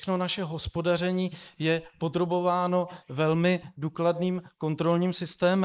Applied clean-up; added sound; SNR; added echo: neural mask model Resemble Enhance denoiser.